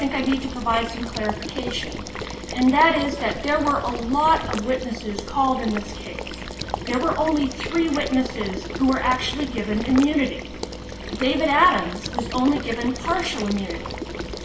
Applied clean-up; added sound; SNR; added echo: none; Water / Liquid; 9 dB; reverberation time 0.8 s.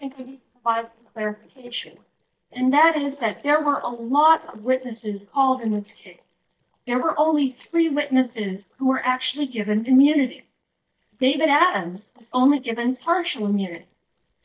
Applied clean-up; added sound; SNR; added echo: neural mask model DeepFilterNet 3.